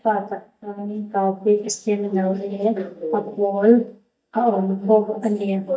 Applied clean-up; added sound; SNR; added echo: neural mask model DeepFilterNet 3.